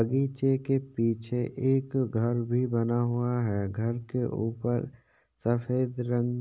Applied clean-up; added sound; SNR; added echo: none; none; none; none.